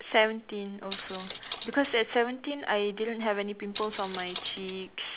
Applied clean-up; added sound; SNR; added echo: none; Coin (dropping); 12 dB; none.